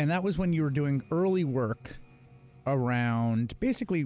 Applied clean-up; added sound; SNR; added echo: none; none; none; none.